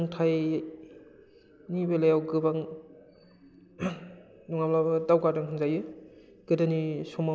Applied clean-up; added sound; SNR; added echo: none; none; none; none.